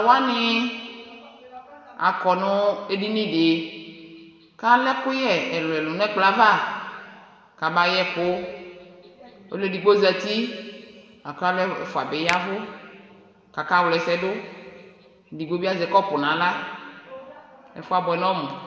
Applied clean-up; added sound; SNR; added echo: none; Finger snapping; 14 dB; reverberation time 2.0 s.